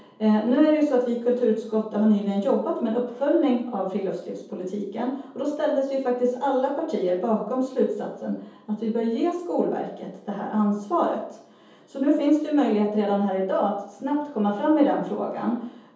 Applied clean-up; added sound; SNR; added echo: none; none; none; reverberation time 0.7 s.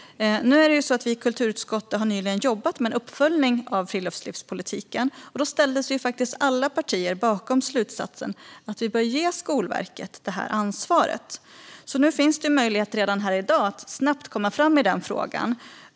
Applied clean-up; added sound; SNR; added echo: none; none; none; none.